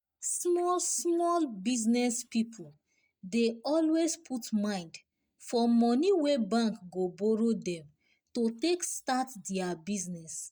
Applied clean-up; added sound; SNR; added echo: neural mask model DeepFilterNet 3.